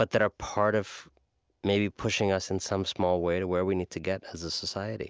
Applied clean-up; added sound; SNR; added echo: none; none; none; none.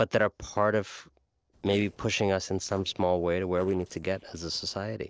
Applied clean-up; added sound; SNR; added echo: neural separator model SepFormer DNS4.